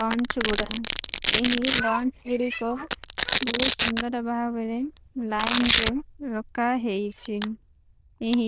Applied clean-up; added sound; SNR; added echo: neural diffusion model UNIVERSE++.